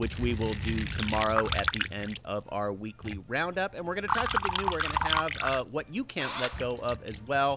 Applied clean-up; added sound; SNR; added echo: none; Engine / Drill + Liquid; 1 dB; none.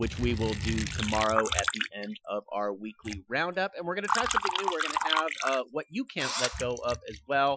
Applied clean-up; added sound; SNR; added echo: classical method Wiener filter.